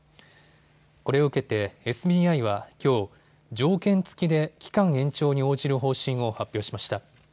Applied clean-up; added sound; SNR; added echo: none; none; none; none.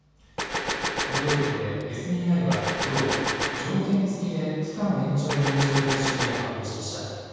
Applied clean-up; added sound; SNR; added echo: none; Gunshot, gunfire; 3 dB; reverberation time 2.1 s.